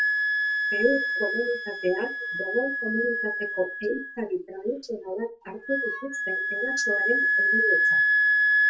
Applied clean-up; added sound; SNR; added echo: none; Wind instrument, woodwind instrument; -5 dB; reverberation time 0.2 s.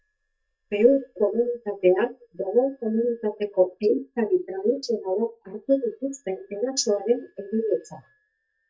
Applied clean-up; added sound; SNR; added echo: neural mask model DeepFilterNet 3.